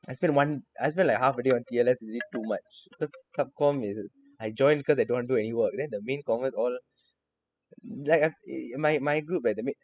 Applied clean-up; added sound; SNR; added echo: classical method spectral subtraction.